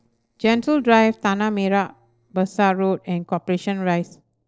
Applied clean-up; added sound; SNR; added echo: neural separator model SepFormer DNS4.